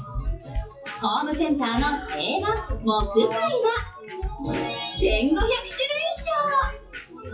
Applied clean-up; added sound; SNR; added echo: classical method WPE with log-MMSE.